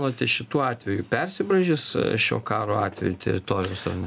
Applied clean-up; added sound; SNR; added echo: none; none; none; none.